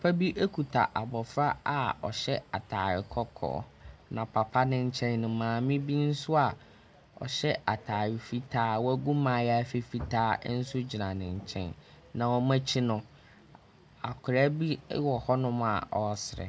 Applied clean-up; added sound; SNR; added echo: none; none; none; none.